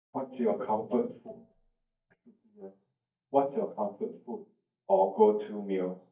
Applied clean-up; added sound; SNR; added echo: neural mask model DeepFilterNet 3.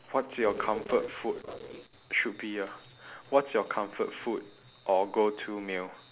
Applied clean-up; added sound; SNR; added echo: none; none; none; none.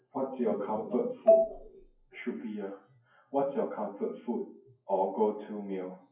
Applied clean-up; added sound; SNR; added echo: classical method WPE with log-MMSE.